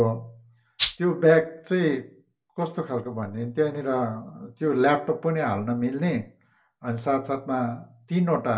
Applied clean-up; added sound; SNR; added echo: none; Rattle (instrument); 3 dB; reverberation time 0.2 s.